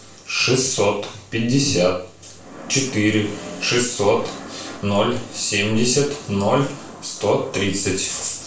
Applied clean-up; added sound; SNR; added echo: none; none; none; reverberation time 0.4 s.